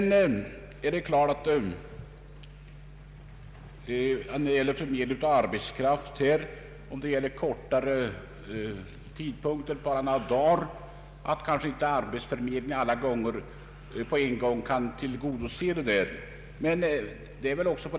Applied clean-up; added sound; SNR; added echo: none; none; none; none.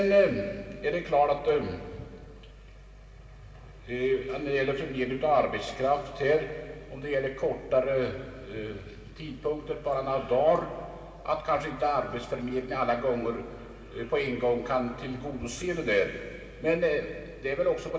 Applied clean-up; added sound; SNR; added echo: none; none; none; reverberation time 2.3 s.